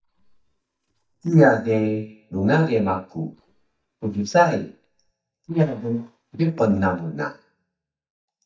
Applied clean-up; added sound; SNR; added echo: neural mask model DeepFilterNet 3.